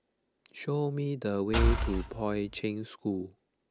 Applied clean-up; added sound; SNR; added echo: none; Engine / Car; -4 dB; none.